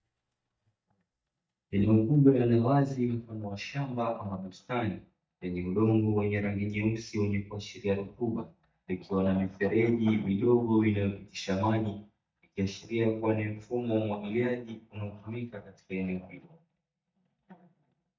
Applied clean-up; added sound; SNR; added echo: neural mask model DeepFilterNet 3.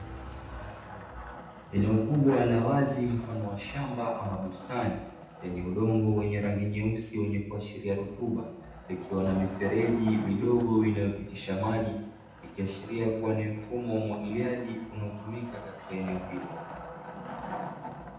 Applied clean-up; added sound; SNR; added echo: none; Wood; 15 dB; reverberation time 0.8 s.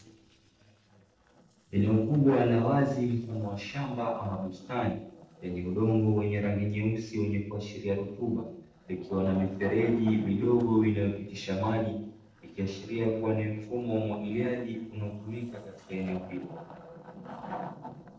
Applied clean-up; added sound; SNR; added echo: neural separator model SepFormer DNS4.